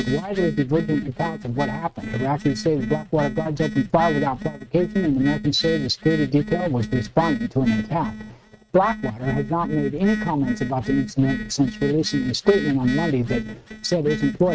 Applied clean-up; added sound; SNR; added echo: neural mask model RNNoise.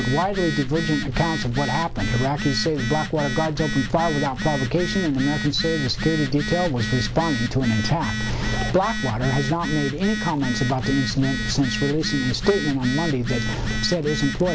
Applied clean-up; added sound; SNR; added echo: none; Telephone; 6 dB; none.